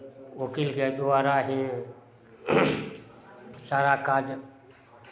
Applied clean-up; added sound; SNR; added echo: none; none; none; none.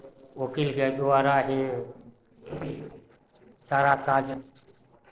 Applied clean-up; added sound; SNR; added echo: neural separator model SepFormer DNS4.